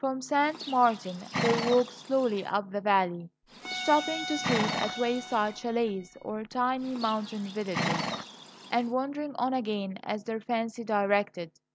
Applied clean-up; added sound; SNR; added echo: none; Livestock, farm animals, working animals + Bowed string instrument; 6 dB; none.